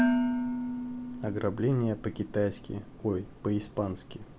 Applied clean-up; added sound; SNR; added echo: none; Dishes, pots, and pans; 2 dB; none.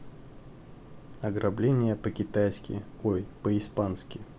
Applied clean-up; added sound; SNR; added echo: none; none; none; none.